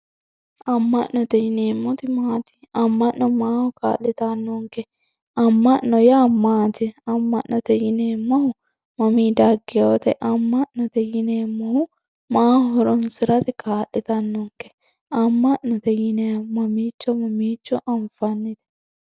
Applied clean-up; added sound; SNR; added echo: none; none; none; none.